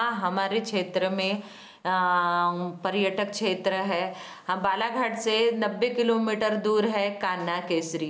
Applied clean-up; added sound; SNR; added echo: none; none; none; none.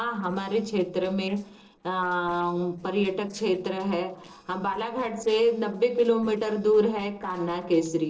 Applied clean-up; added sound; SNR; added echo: neural separator model SepFormer DNS4.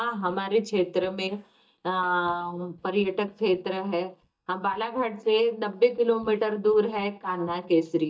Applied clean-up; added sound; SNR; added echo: neural mask model DeepFilterNet 3.